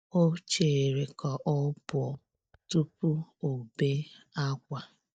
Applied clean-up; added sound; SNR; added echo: neural mask model DeepFilterNet 3.